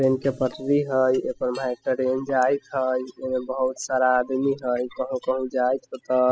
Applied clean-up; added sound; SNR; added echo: classical method spectral subtraction.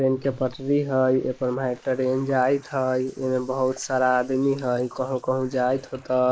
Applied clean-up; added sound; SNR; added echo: neural mask model Resemble Enhance denoiser.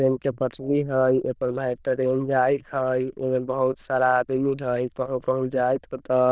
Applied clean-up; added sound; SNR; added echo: neural diffusion model UNIVERSE++.